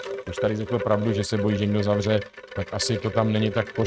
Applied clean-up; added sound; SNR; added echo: neural mask model RNNoise.